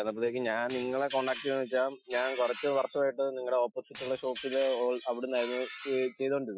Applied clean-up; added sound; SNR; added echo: classical method Wiener filter.